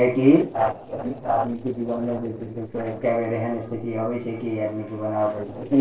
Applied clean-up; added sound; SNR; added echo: neural separator model SepFormer DNS4.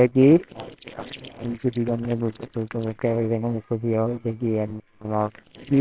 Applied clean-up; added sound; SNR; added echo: neural separator model SepFormer WHAMR!.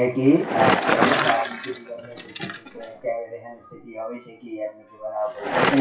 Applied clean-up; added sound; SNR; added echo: classical method WPE with log-MMSE.